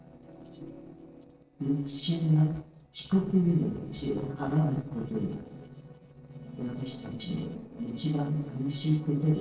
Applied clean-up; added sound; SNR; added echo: neural separator model SepFormer DNS4.